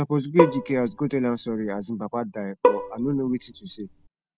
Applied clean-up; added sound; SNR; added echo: none; Bowed string instrument; 1 dB; none.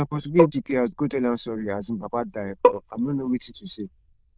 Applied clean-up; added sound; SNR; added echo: neural diffusion model UNIVERSE++.